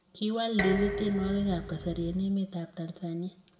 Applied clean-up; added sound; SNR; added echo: none; Dishes, pots, and pans; 6 dB; reverberation time 0.7 s.